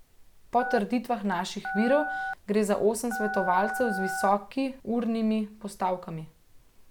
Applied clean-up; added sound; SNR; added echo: none; Telephone; 6 dB; none.